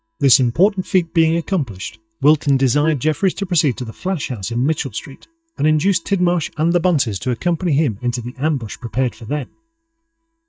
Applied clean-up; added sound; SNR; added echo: neural mask model DeepFilterNet 3.